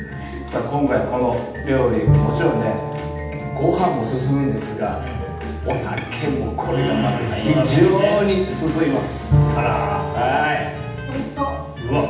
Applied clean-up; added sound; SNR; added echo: none; Bowed string instrument; 6 dB; reverberation time 0.8 s.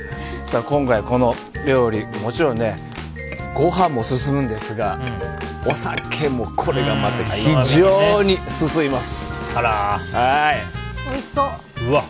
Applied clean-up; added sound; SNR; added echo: none; none; none; none.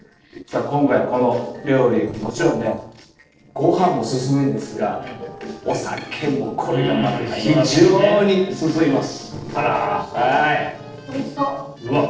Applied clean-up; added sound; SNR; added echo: neural separator model SepFormer DNS4.